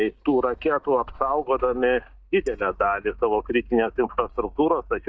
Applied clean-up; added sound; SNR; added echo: neural mask model DeepFilterNet 3.